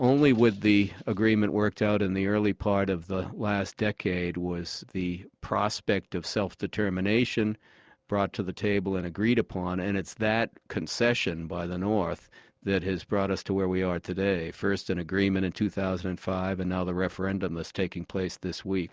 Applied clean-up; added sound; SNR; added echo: none; none; none; none.